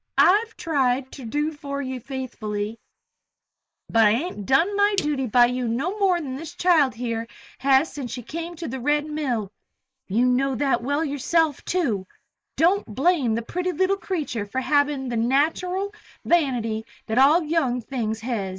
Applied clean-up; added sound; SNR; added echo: neural mask model Resemble Enhance denoiser.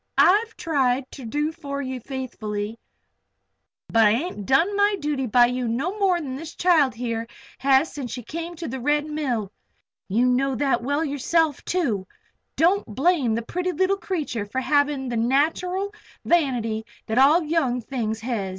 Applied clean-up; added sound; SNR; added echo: none; none; none; none.